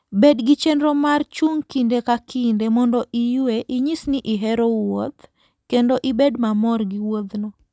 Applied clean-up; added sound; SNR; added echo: none; none; none; none.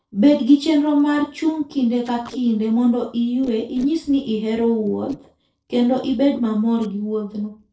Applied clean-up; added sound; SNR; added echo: neural separator model SepFormer DNS4.